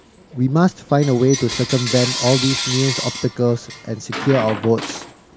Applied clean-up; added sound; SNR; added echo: none; Coin (dropping) / Bell; 8 dB; none.